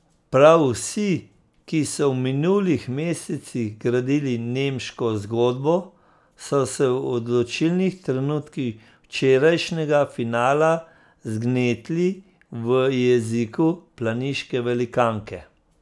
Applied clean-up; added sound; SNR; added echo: none; none; none; none.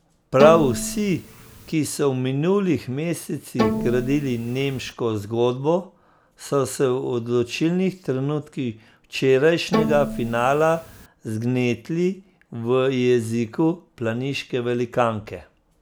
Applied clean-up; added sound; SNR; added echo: none; Bowed string instrument; 4 dB; none.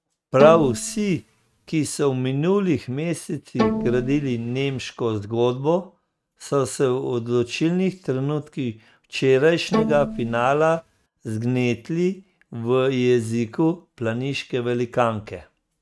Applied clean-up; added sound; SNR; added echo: neural mask model RNNoise.